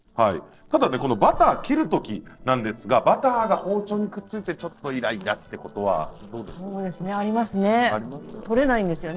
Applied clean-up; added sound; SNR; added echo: neural separator model SepFormer DNS4.